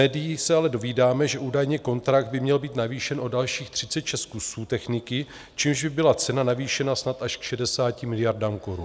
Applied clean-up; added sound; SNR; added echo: none; none; none; none.